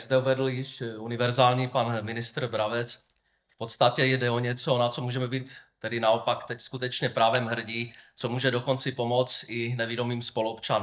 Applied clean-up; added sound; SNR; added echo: neural mask model DeepFilterNet 3.